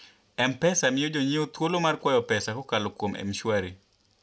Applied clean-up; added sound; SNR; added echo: none; none; none; none.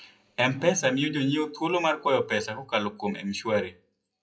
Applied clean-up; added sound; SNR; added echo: classical method WPE with log-MMSE.